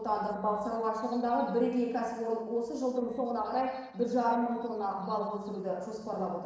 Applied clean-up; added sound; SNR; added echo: neural separator model SepFormer DNS4.